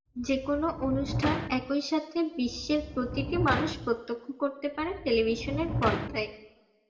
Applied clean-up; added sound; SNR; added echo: none; Sliding door; 6 dB; reverberation time 0.9 s.